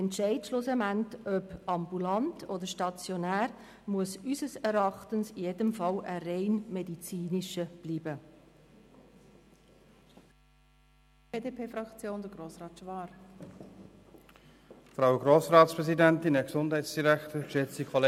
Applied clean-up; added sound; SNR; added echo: none; none; none; none.